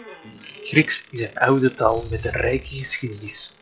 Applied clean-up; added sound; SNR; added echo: classical method log-MMSE.